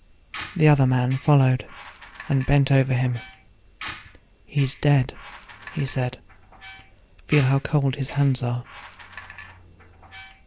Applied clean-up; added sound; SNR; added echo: none; Squeak; 19 dB; none.